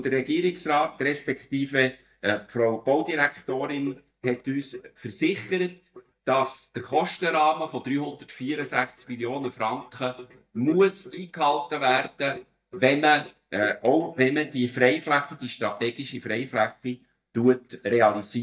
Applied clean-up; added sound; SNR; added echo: neural mask model DeepFilterNet 3.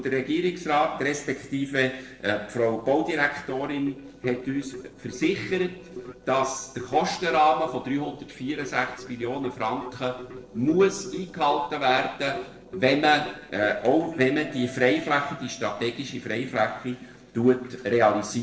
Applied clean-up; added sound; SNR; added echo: neural separator model SepFormer DNS4.